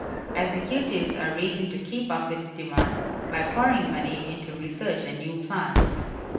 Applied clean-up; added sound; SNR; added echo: none; Gunshot, gunfire; 2 dB; reverberation time 1.1 s.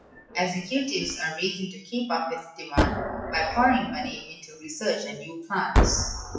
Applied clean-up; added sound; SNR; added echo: classical method WPE with log-MMSE.